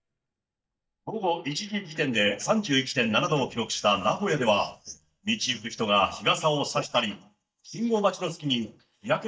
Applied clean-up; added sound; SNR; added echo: neural mask model DeepFilterNet 3.